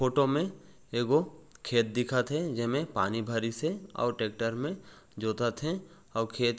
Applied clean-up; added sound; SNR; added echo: none; none; none; none.